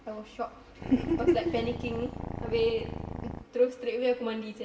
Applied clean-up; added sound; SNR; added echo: none; Purr; 7 dB; reverberation time 0.9 s.